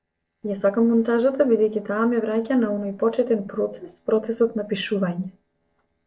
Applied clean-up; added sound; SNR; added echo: neural separator model SepFormer DNS4.